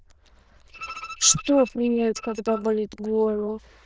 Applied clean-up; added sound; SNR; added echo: neural diffusion model UNIVERSE++.